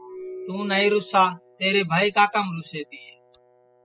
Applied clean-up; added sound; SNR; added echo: classical method spectral subtraction.